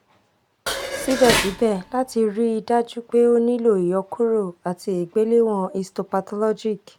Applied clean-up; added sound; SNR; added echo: none; Dishes, pots, and pans; 4 dB; none.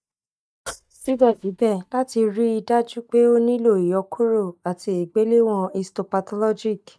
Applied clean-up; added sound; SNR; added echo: neural mask model DeepFilterNet 3.